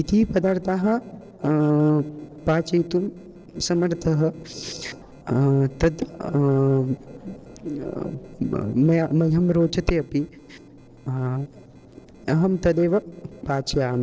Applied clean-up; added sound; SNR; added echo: neural separator model SepFormer DNS4.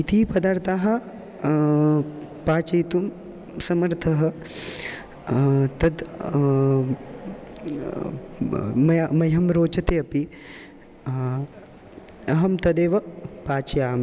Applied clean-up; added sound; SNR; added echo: none; none; none; none.